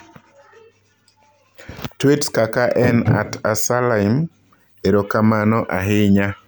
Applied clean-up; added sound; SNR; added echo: none; none; none; none.